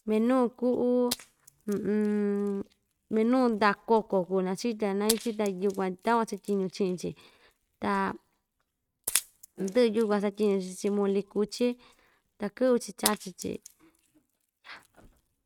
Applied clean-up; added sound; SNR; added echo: neural mask model RNNoise.